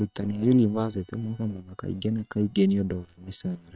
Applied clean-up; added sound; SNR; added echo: neural separator model SepFormer WHAM!.